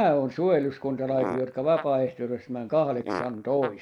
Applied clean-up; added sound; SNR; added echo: neural mask model Resemble Enhance denoiser.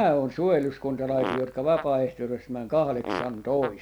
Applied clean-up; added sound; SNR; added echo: none; Fart; 11 dB; none.